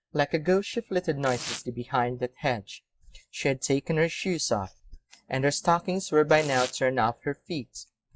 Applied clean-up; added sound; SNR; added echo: classical method log-MMSE.